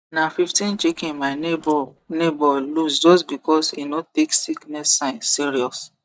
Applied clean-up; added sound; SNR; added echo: neural mask model DeepFilterNet 3.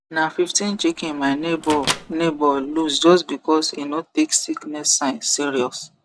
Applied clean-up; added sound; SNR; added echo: none; Microwave oven; 11 dB; none.